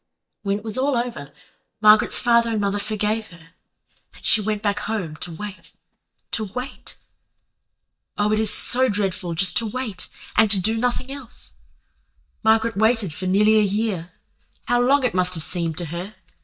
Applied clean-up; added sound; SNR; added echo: neural mask model DeepFilterNet 3.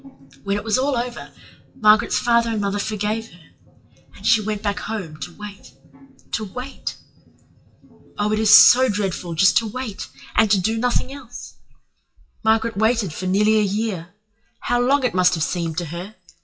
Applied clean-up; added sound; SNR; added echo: classical method WPE with log-MMSE.